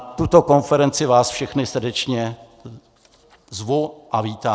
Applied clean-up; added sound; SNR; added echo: none; none; none; none.